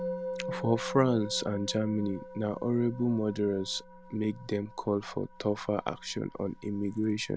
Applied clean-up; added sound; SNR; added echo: none; Musical instrument; 11 dB; none.